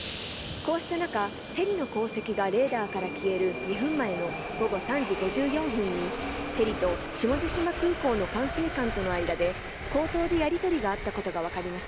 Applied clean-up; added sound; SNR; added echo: none; Subway, metro, underground; 6 dB; none.